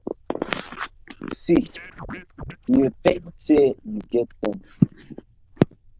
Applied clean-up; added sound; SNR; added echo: neural diffusion model UNIVERSE++.